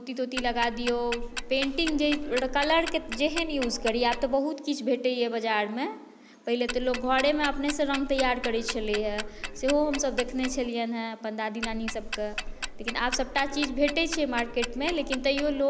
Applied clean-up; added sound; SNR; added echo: none; Tick-tock; 7 dB; none.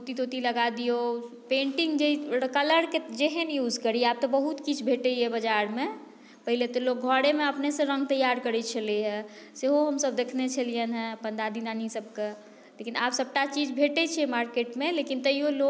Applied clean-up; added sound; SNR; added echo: none; none; none; none.